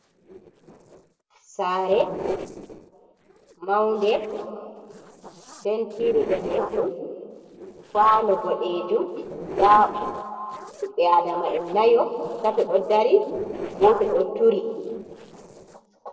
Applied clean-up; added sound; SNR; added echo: neural separator model SepFormer DNS4.